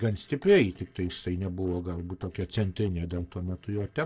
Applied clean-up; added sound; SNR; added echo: neural separator model SepFormer DNS4.